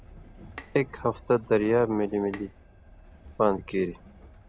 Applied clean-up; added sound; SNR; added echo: none; Train + Bowed string instrument; 19 dB; none.